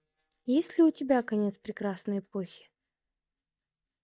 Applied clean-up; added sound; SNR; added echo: neural mask model DeepFilterNet 3.